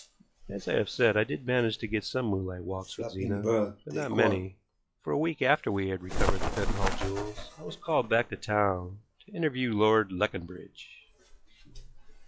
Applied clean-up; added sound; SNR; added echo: classical method log-MMSE.